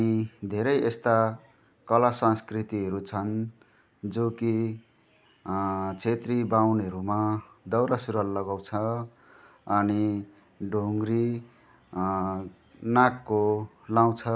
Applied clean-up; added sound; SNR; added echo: none; none; none; none.